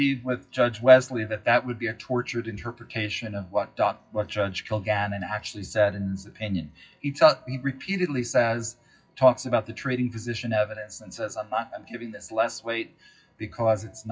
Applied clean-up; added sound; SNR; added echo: classical method WPE with log-MMSE.